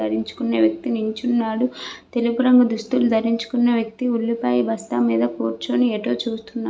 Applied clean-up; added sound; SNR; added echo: none; none; none; none.